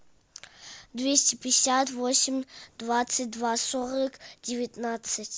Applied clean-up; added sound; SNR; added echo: none; none; none; none.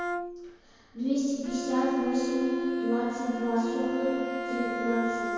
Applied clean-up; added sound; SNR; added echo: none; Bowed string instrument; 4 dB; reverberation time 2.2 s.